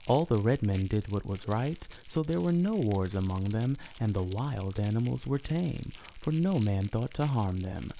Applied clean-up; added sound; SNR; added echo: none; Crackle; 15 dB; none.